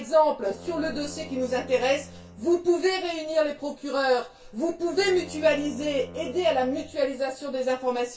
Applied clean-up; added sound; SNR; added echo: none; Brass instrument; 19 dB; reverberation time 0.2 s.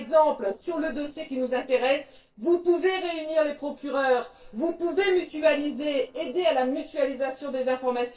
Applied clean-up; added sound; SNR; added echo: neural separator model SepFormer DNS4.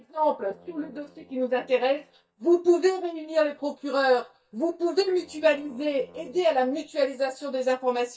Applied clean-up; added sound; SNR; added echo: neural mask model DeepFilterNet 3.